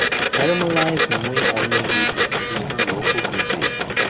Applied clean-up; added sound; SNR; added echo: none; Printer; -5 dB; reverberation time 1.4 s.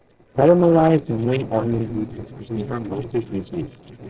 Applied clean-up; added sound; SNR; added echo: neural separator model SepFormer DNS4.